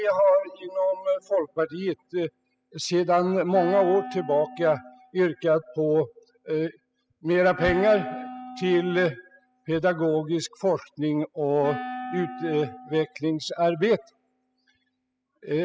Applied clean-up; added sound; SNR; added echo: classical method spectral subtraction.